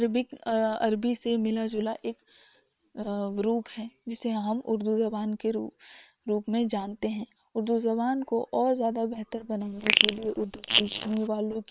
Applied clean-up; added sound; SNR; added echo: neural separator model SepFormer WHAM!.